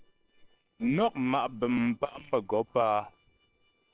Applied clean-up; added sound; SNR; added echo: neural separator model SepFormer WHAM!.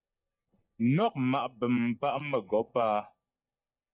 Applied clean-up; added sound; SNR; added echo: neural mask model DeepFilterNet 3.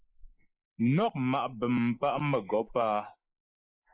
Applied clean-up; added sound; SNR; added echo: neural mask model Resemble Enhance denoiser.